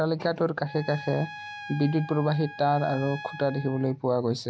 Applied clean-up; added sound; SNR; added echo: none; Trumpet; 15 dB; none.